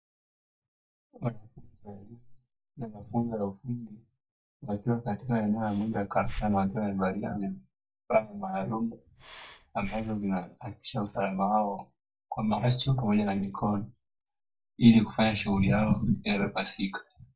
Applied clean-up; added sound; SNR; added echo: neural mask model DeepFilterNet 3.